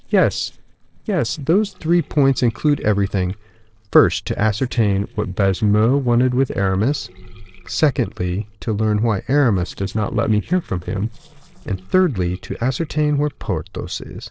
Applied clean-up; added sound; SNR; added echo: neural separator model SepFormer DNS4.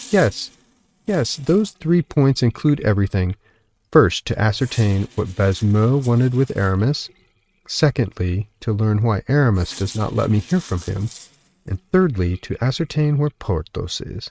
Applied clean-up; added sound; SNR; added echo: neural mask model RNNoise.